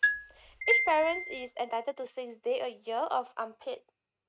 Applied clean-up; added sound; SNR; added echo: neural mask model RNNoise.